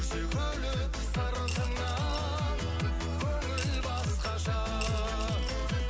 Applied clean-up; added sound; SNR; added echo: none; Coin (dropping) / Glass; 15 dB; none.